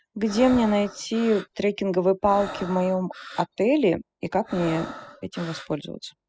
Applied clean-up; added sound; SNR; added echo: classical method spectral subtraction.